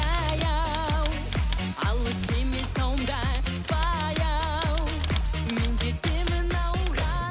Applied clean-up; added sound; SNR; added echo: none; Typewriter; 12 dB; none.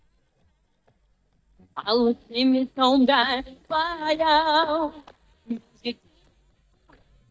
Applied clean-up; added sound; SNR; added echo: neural mask model DeepFilterNet 3.